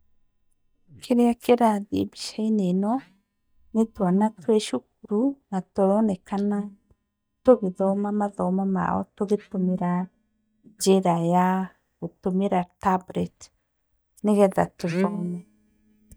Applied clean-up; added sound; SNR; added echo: neural mask model DeepFilterNet 3.